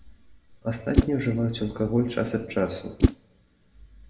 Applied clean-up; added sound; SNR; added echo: none; Whoosh, swoosh, swish; 1 dB; reverberation time 0.6 s.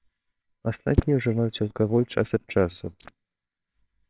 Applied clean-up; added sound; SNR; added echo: neural separator model SepFormer WHAMR!.